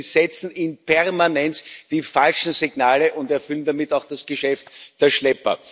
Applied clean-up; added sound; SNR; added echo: none; none; none; none.